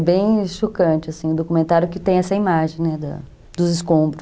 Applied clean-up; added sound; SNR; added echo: none; none; none; none.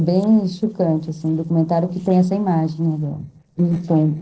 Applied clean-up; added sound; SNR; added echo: neural separator model SepFormer DNS4.